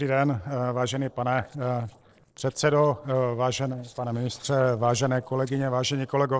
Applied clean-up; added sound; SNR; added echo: neural separator model SepFormer DNS4.